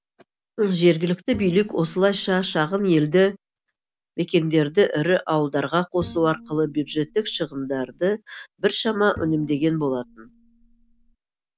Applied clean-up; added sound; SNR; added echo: none; Bowed string instrument; 20 dB; none.